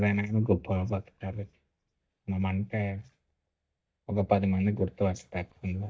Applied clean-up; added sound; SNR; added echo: neural mask model DeepFilterNet 3.